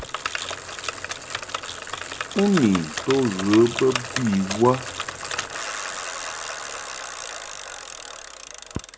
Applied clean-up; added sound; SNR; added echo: none; Bicycle; 6 dB; none.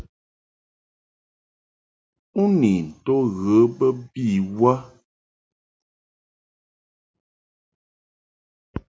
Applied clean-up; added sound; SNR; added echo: none; none; none; none.